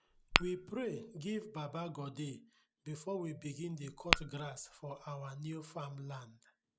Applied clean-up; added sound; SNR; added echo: none; Tap / Glass; -4 dB; none.